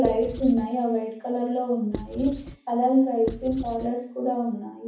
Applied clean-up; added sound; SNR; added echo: none; Writing; 11 dB; reverberation time 0.6 s.